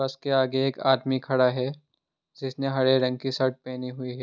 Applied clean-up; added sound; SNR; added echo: none; none; none; none.